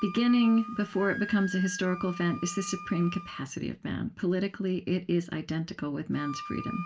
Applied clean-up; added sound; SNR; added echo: none; Wind instrument, woodwind instrument; 14 dB; reverberation time 0.2 s.